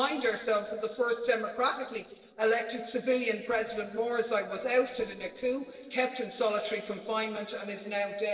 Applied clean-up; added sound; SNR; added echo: neural separator model SepFormer DNS4.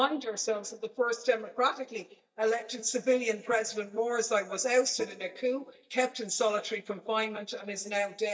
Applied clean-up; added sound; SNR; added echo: neural mask model DeepFilterNet 3.